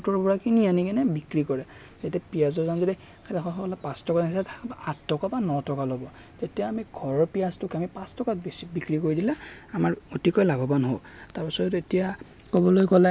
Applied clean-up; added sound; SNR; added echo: none; none; none; none.